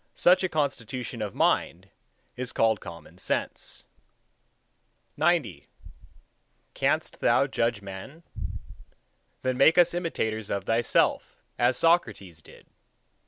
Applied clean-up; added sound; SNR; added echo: none; none; none; none.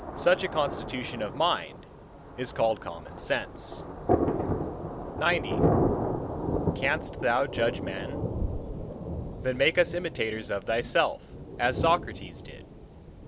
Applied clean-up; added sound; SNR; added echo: none; Thunder; 2 dB; none.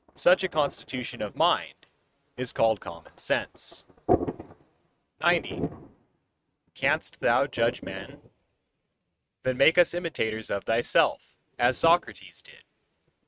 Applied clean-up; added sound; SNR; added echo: neural mask model RNNoise.